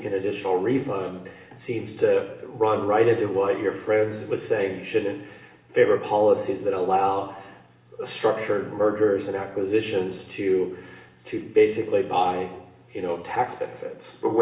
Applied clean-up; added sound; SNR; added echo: none; none; none; reverberation time 0.9 s.